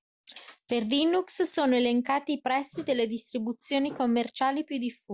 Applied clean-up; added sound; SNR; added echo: none; none; none; none.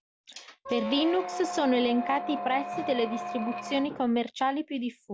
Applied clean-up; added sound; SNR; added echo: none; Squeak; 6 dB; none.